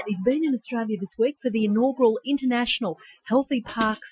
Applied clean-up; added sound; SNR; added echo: classical method Wiener filter.